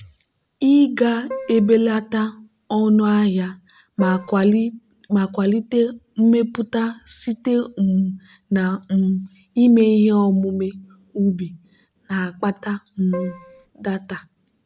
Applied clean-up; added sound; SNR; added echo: none; Keyboard (musical); 12 dB; none.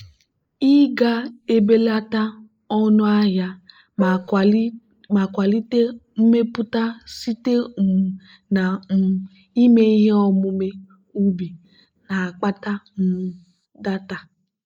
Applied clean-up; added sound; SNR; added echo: neural mask model Resemble Enhance denoiser.